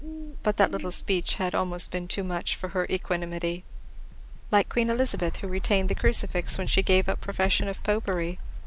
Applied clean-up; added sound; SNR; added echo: none; Bird; 3 dB; none.